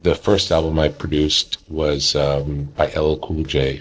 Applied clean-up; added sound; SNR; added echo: neural separator model SepFormer DNS4.